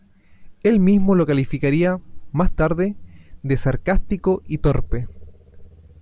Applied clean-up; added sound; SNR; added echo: none; none; none; none.